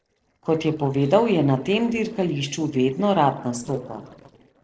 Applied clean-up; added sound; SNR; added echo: neural separator model SepFormer DNS4.